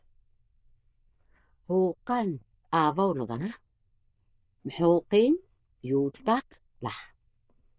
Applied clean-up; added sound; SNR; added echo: neural diffusion model UNIVERSE++.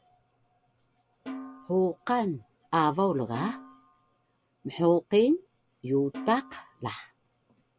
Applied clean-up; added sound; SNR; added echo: none; Snare drum; 16 dB; none.